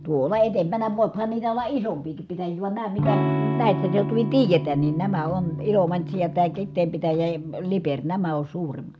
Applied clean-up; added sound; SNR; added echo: none; Electric guitar / Strum; 6 dB; none.